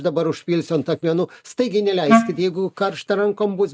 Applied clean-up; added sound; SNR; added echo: neural mask model RNNoise.